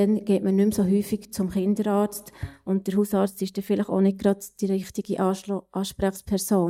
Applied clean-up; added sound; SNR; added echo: neural mask model DeepFilterNet 3.